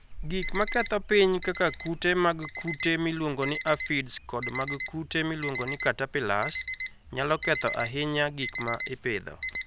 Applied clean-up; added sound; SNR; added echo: none; Alarm; 8 dB; none.